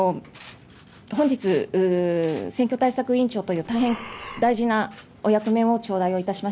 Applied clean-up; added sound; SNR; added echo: none; Breathing; 15 dB; none.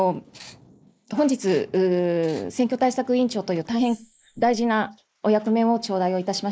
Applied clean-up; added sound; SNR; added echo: neural mask model Resemble Enhance denoiser.